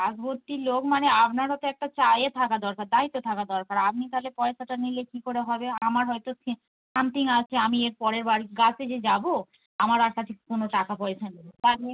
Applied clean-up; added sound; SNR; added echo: none; none; none; none.